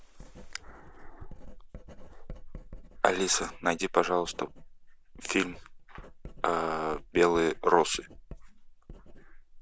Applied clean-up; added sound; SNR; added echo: none; Writing; 13 dB; none.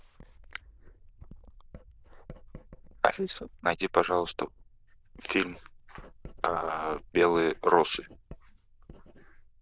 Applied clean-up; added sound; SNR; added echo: neural diffusion model UNIVERSE++.